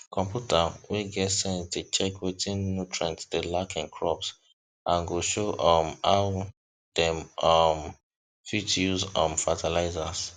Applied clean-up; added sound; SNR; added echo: none; none; none; none.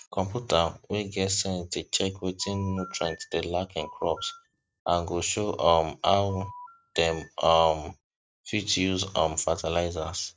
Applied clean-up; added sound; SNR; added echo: neural mask model RNNoise.